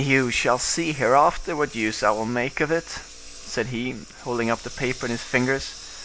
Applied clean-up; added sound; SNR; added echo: none; Engine; 18 dB; none.